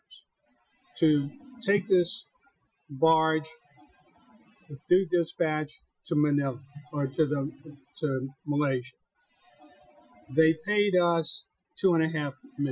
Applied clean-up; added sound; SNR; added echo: classical method Wiener filter.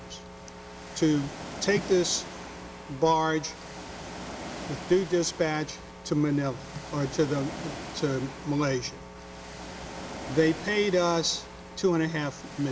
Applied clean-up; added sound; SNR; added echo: none; Ocean; 13 dB; none.